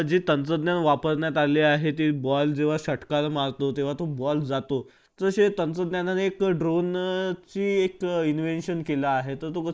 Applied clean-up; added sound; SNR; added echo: neural mask model Resemble Enhance denoiser.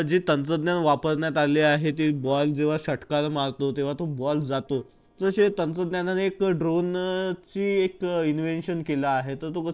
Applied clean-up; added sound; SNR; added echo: neural separator model SepFormer DNS4.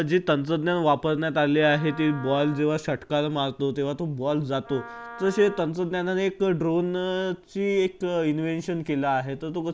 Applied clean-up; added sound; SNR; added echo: none; Wind instrument, woodwind instrument; 18 dB; none.